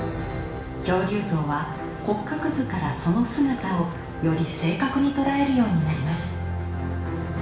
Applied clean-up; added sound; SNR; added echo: none; Motorcycle; 20 dB; reverberation time 0.8 s.